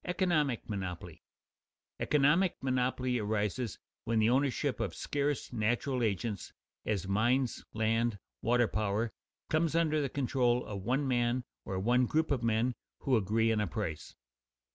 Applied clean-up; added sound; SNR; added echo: none; none; none; none.